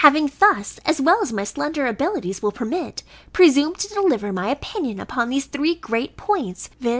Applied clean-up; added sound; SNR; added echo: none; none; none; none.